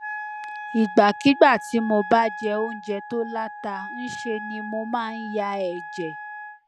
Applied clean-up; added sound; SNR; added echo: none; Wind instrument, woodwind instrument; 12 dB; none.